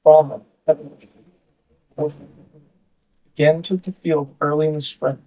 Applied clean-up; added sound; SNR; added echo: neural mask model DeepFilterNet 3.